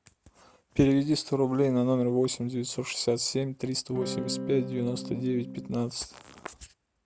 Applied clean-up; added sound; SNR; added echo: none; Electric guitar / Strum; 7 dB; none.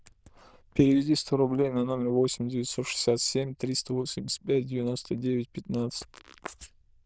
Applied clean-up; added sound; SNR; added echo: neural diffusion model UNIVERSE++.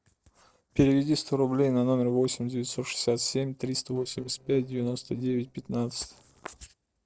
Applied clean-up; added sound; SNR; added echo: neural separator model SepFormer DNS4.